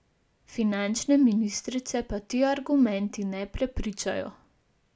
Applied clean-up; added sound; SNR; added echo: none; none; none; none.